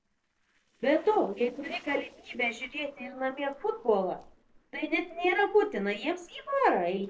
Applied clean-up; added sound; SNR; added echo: neural separator model SepFormer DNS4.